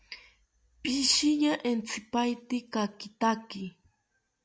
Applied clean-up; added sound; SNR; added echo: none; none; none; none.